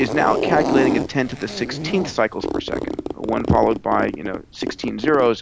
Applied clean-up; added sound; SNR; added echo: none; Zipper (clothing); 4 dB; none.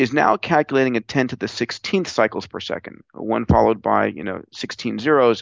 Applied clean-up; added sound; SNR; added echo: none; none; none; none.